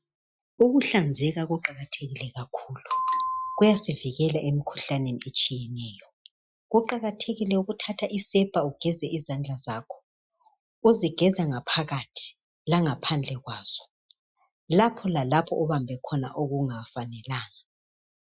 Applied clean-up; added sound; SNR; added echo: classical method Wiener filter.